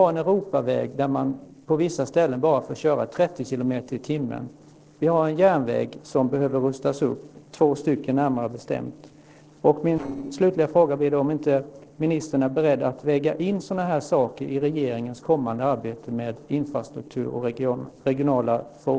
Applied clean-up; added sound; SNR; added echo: neural separator model SepFormer DNS4.